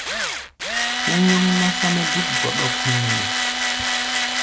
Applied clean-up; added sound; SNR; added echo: none; Tools; -2 dB; none.